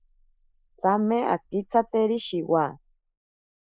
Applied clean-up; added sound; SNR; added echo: neural mask model Resemble Enhance denoiser.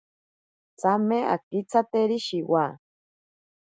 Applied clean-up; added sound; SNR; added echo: none; none; none; none.